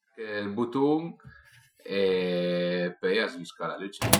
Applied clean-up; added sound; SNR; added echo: classical method Wiener filter.